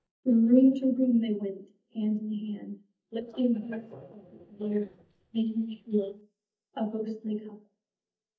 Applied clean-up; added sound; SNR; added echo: neural mask model DeepFilterNet 3.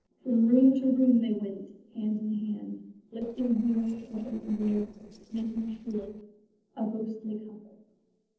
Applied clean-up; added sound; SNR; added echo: neural separator model SepFormer DNS4.